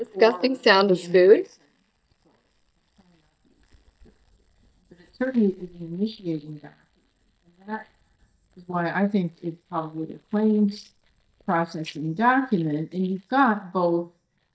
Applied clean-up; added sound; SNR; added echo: neural mask model DeepFilterNet 3.